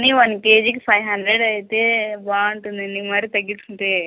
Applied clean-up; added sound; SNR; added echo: none; none; none; none.